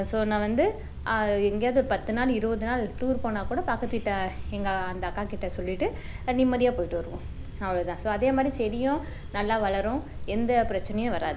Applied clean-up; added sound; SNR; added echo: none; Cricket; 4 dB; none.